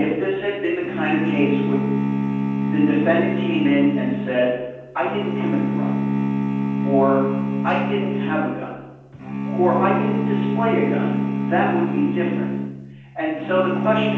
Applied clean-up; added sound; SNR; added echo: none; Bowed string instrument; 0 dB; reverberation time 1.2 s.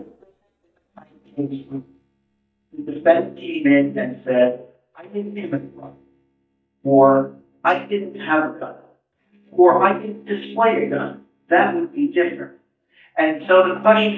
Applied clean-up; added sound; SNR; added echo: neural mask model DeepFilterNet 3.